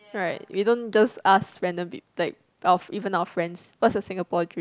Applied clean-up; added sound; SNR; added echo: none; none; none; none.